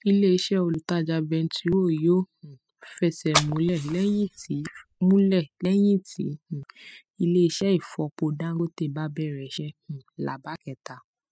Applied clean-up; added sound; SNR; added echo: classical method spectral subtraction.